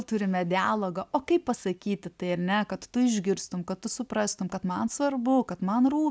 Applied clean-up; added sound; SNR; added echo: none; none; none; none.